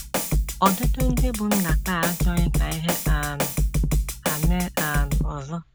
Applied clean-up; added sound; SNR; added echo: none; Drum kit; -4 dB; none.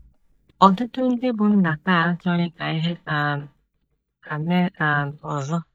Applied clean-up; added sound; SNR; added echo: neural mask model DeepFilterNet 3.